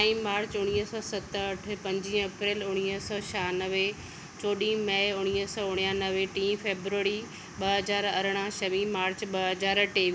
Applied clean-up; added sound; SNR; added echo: none; none; none; none.